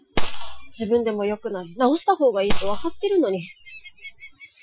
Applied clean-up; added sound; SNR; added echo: classical method Wiener filter.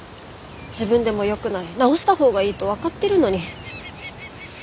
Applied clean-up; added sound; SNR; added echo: none; none; none; none.